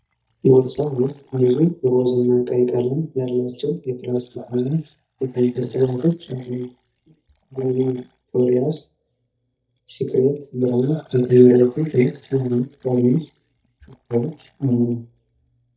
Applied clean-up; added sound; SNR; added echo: neural mask model DeepFilterNet 3.